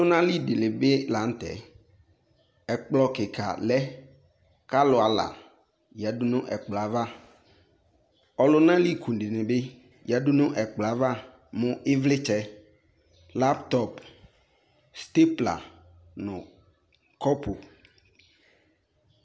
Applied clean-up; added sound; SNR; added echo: none; none; none; none.